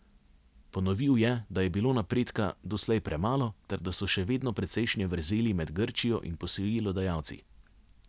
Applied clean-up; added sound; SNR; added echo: none; none; none; none.